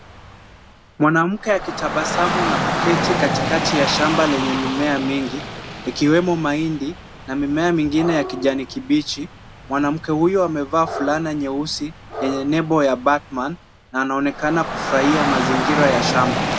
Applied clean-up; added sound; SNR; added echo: none; Rain / Dog; 5 dB; none.